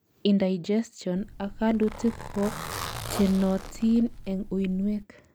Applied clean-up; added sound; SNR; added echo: none; Zipper (clothing); 11 dB; none.